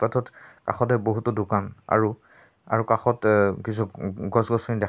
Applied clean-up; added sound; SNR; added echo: none; none; none; none.